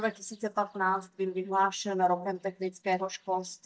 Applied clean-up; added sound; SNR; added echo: neural mask model DeepFilterNet 3.